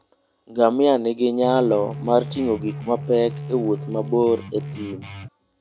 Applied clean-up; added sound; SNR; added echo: none; Guitar; 11 dB; none.